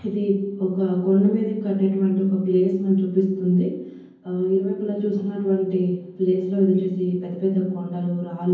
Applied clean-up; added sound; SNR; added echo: none; none; none; reverberation time 0.9 s.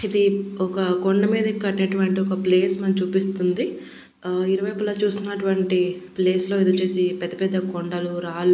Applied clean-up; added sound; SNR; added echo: none; none; none; none.